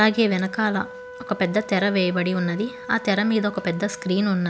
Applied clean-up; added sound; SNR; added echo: none; Wind instrument, woodwind instrument; 16 dB; none.